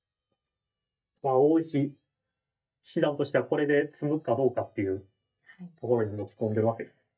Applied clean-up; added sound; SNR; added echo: neural mask model DeepFilterNet 3.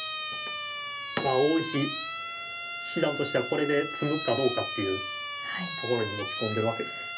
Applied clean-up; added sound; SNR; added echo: none; Siren; 5 dB; reverberation time 0.3 s.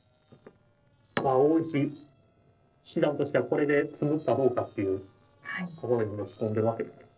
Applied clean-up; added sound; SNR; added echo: neural separator model SepFormer DNS4.